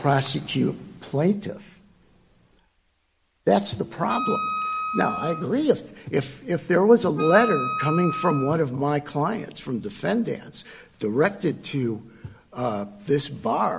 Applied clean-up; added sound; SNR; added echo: none; Wind instrument, woodwind instrument; 6 dB; none.